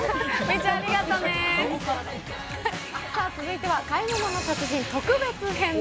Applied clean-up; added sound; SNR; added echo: none; none; none; none.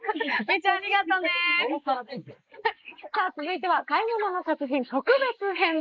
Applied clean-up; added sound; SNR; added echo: neural mask model Resemble Enhance denoiser.